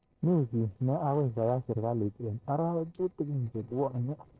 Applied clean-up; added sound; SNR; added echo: neural separator model SepFormer DNS4.